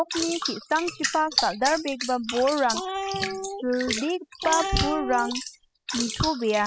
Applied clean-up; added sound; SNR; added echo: classical method spectral subtraction.